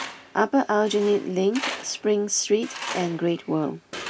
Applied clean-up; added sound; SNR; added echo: none; Tools; 12 dB; none.